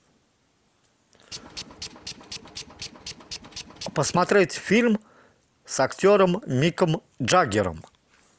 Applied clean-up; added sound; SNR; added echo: none; Tools; 14 dB; none.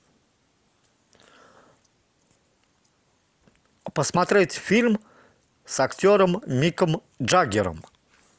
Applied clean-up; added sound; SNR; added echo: none; none; none; none.